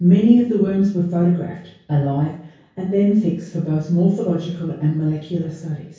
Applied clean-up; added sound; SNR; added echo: none; none; none; reverberation time 0.6 s.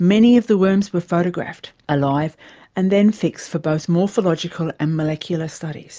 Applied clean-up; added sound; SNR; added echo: none; none; none; none.